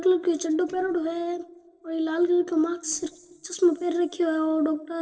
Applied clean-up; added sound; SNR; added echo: neural separator model SepFormer DNS4.